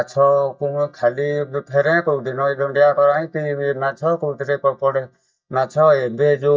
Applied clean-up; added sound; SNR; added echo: neural mask model DeepFilterNet 3.